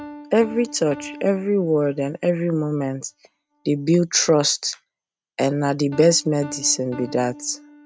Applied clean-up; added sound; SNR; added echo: neural mask model RNNoise.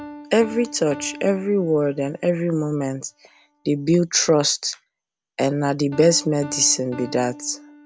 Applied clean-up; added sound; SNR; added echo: none; Piano; 19 dB; none.